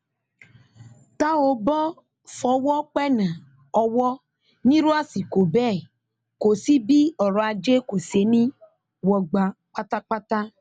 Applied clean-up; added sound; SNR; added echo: none; none; none; none.